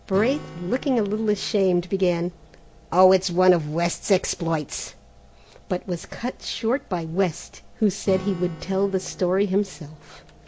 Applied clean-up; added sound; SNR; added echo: none; Acoustic guitar; 20 dB; none.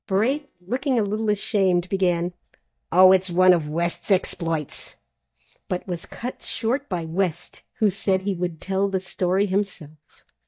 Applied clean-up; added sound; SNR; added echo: neural mask model DeepFilterNet 3.